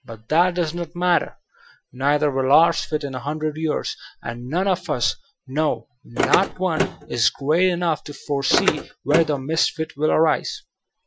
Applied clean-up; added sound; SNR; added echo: classical method Wiener filter.